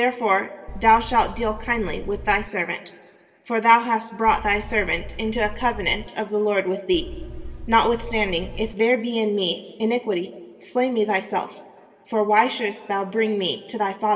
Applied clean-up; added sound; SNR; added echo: none; Buzz; 10 dB; reverberation time 1.5 s.